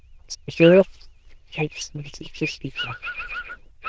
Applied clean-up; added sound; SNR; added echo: neural diffusion model UNIVERSE++.